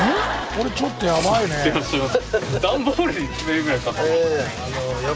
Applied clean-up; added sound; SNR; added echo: none; none; none; none.